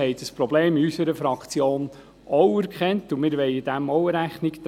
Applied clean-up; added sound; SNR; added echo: none; none; none; none.